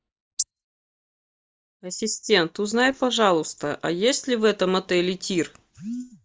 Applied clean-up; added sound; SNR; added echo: neural mask model DeepFilterNet 3.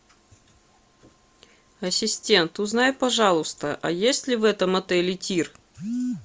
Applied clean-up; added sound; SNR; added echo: none; none; none; none.